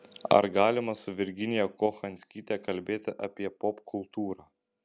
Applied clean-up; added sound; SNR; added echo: none; none; none; none.